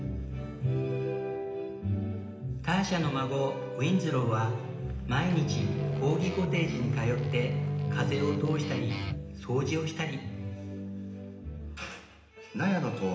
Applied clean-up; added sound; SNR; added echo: none; Guitar; 1 dB; reverberation time 0.8 s.